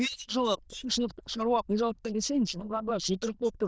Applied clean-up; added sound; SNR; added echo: neural diffusion model UNIVERSE++.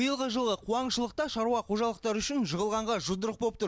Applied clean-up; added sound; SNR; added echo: none; none; none; none.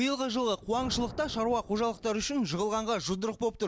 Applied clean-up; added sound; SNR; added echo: none; Thunder; 17 dB; none.